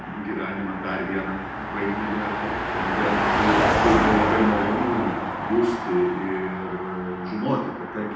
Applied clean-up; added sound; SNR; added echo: none; Car passing by; 0 dB; reverberation time 0.9 s.